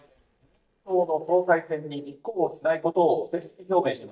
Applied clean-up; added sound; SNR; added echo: neural mask model DeepFilterNet 3.